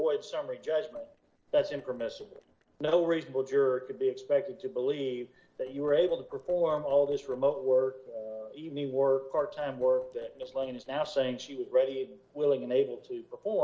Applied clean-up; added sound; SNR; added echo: neural separator model SepFormer DNS4.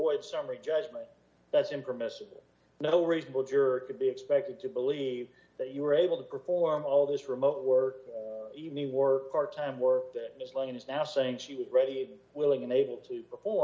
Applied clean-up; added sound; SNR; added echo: none; none; none; none.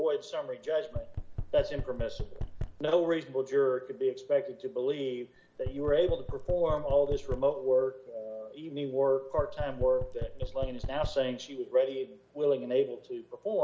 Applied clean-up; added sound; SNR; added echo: none; Knock; 6 dB; none.